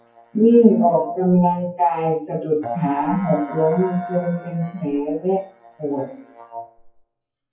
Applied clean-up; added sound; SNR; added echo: classical method WPE with log-MMSE.